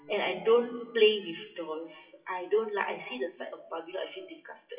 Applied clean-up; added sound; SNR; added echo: classical method WPE with log-MMSE.